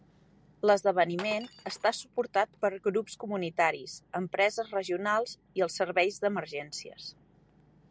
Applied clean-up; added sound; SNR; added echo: none; Glass; 20 dB; none.